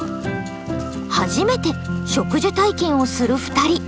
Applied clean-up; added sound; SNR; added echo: none; none; none; none.